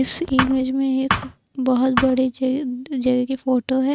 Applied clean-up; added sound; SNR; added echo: neural mask model RNNoise.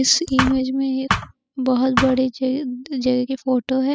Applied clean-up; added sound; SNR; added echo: classical method spectral subtraction.